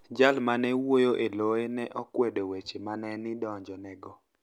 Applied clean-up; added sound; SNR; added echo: none; none; none; none.